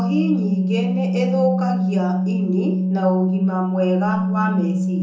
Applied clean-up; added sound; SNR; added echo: none; Organ; -4 dB; reverberation time 0.6 s.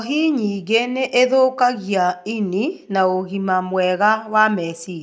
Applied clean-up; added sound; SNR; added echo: none; none; none; none.